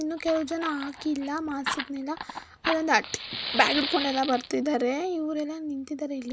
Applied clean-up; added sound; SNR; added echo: none; Fire; 8 dB; none.